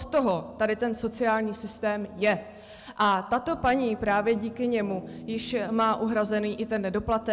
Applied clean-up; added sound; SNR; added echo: none; Brass instrument + Guitar; 18 dB; none.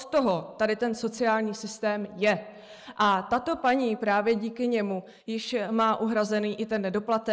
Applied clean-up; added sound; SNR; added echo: neural mask model Resemble Enhance denoiser.